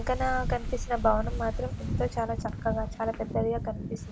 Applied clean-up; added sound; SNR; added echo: none; Wind + Wind / Ocean; 2 dB; none.